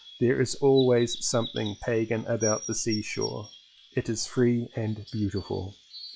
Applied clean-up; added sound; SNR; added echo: classical method log-MMSE.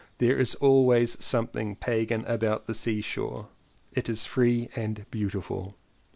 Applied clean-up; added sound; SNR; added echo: none; none; none; none.